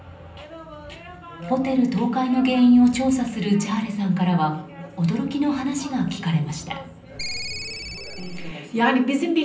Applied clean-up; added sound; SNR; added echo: none; Ringtone; 9 dB; reverberation time 0.6 s.